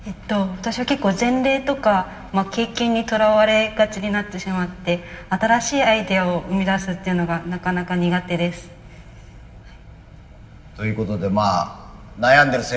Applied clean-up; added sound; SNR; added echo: none; none; none; reverberation time 1.8 s.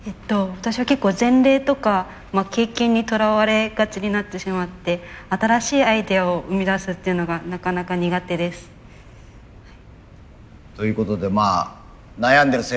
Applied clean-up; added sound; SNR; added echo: none; none; none; none.